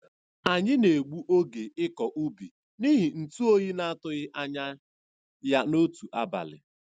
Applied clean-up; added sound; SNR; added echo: none; none; none; none.